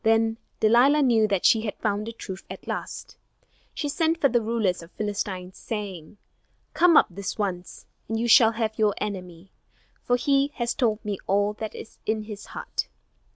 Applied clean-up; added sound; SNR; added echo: none; none; none; none.